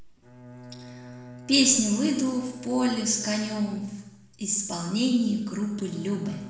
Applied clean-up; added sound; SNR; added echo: none; Bowed string instrument; 19 dB; reverberation time 0.9 s.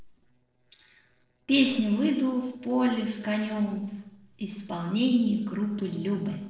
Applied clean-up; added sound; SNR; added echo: neural separator model SepFormer DNS4.